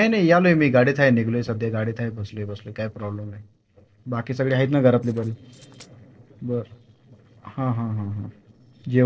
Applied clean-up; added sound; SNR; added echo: neural separator model SepFormer DNS4.